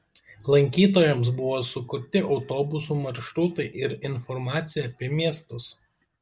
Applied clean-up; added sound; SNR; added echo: none; none; none; none.